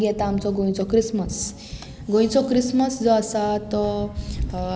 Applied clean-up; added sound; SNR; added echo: none; Thunder; 12 dB; none.